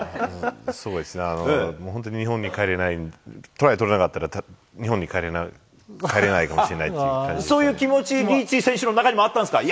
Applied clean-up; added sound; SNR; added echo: none; none; none; none.